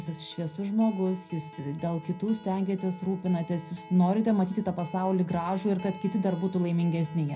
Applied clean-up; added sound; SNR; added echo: none; Acoustic guitar; 19 dB; reverberation time 0.5 s.